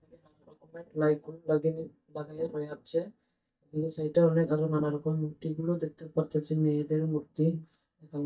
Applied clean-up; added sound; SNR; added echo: neural mask model DeepFilterNet 3.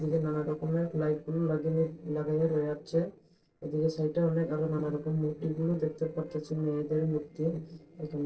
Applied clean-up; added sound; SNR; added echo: neural separator model SepFormer DNS4.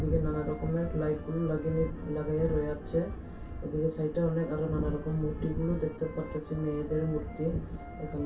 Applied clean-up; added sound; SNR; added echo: none; Wind instrument, woodwind instrument; 20 dB; reverberation time 0.2 s.